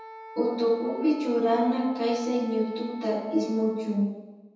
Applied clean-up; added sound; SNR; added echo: none; Wind instrument, woodwind instrument; 17 dB; reverberation time 1.1 s.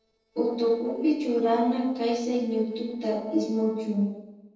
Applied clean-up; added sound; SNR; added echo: neural separator model SepFormer DNS4.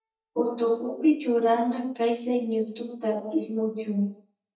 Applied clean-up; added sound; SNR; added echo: neural mask model DeepFilterNet 3.